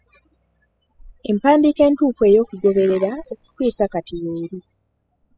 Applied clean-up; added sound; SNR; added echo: classical method spectral subtraction.